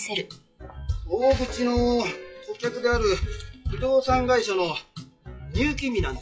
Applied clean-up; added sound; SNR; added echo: classical method WPE with log-MMSE.